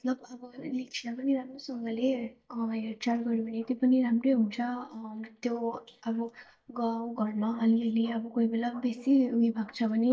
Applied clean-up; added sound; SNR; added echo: neural mask model DeepFilterNet 3.